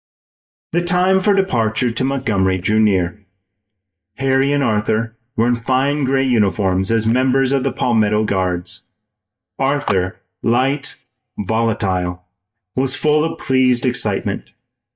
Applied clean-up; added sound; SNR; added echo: neural mask model DeepFilterNet 3.